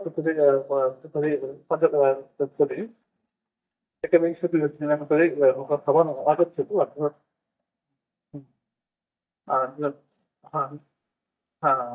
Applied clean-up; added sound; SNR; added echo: neural mask model DeepFilterNet 3.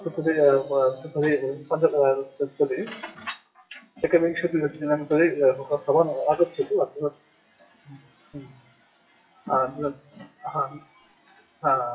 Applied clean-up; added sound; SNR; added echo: classical method WPE with log-MMSE.